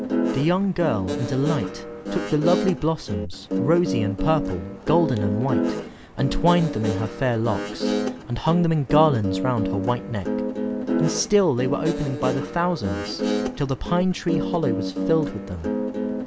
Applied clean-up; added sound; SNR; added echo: none; Guitar; 3 dB; none.